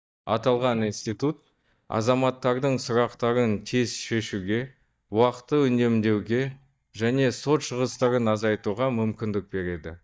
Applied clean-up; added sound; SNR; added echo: neural mask model DeepFilterNet 3.